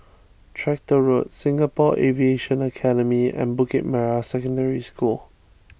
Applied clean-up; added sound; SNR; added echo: none; none; none; none.